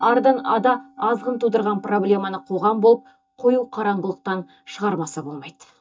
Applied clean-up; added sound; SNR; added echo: neural mask model DeepFilterNet 3.